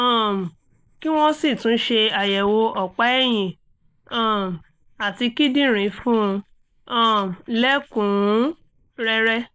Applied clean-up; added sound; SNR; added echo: neural mask model Resemble Enhance denoiser.